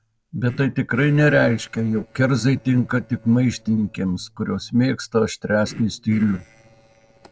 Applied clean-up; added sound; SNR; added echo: neural separator model SepFormer DNS4.